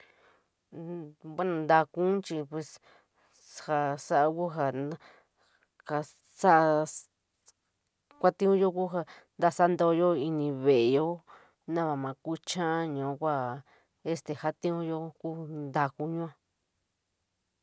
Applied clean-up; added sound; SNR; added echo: none; none; none; none.